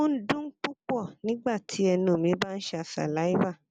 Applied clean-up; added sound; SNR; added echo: none; none; none; none.